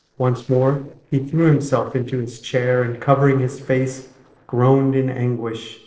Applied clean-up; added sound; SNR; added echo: neural separator model SepFormer DNS4.